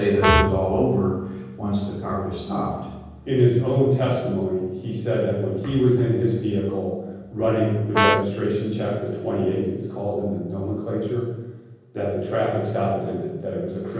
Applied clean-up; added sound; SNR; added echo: none; Brass instrument; 1 dB; reverberation time 1.3 s.